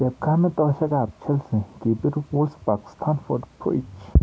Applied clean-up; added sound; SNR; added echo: none; none; none; none.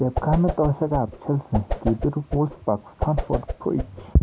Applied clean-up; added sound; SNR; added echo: none; Whoosh, swoosh, swish; 6 dB; none.